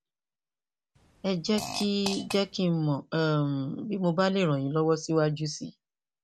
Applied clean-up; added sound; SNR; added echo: none; Fart; 11 dB; none.